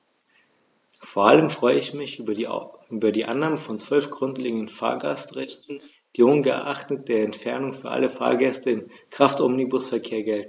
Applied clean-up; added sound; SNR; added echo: neural mask model Resemble Enhance denoiser.